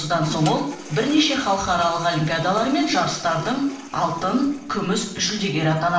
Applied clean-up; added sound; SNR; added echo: none; Toilet flush; 17 dB; reverberation time 0.6 s.